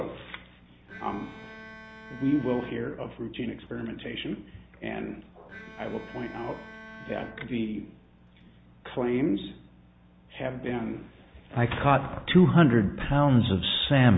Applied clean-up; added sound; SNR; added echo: none; Bowed string instrument; 20 dB; none.